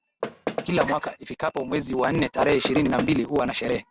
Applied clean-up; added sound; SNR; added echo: none; Knock; 7 dB; none.